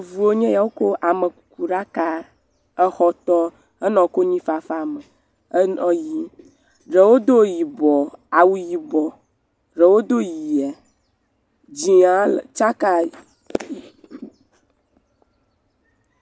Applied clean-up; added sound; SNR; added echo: none; none; none; none.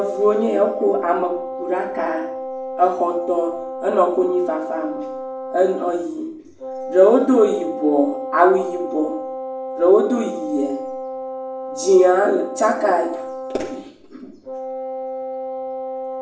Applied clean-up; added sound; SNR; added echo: none; Wind instrument, woodwind instrument; 9 dB; reverberation time 0.5 s.